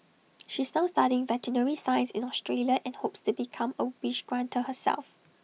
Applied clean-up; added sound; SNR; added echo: none; none; none; none.